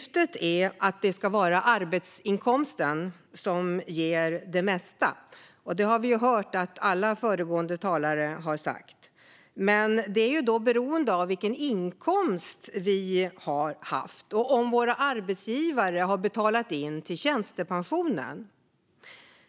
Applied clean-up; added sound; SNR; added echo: none; none; none; none.